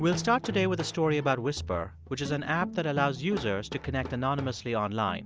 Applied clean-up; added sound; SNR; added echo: none; Hammer; 19 dB; none.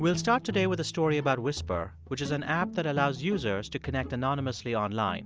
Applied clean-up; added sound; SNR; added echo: none; none; none; none.